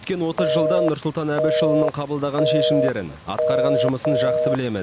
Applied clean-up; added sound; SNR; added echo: none; Telephone; -2 dB; none.